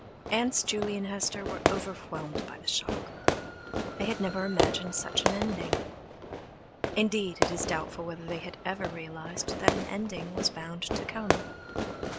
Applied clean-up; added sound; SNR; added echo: none; Fireworks; -1 dB; none.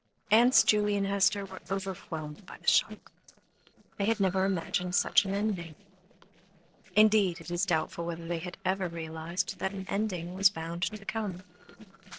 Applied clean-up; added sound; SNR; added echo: neural separator model SepFormer DNS4.